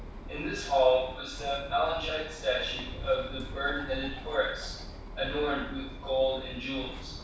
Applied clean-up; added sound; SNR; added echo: none; Bird; 10 dB; reverberation time 0.7 s.